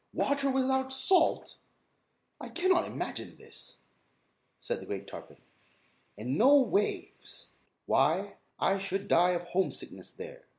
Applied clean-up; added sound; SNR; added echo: none; none; none; none.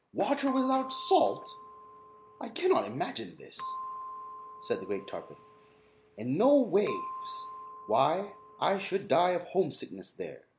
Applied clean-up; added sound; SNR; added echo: none; Percussion; 13 dB; none.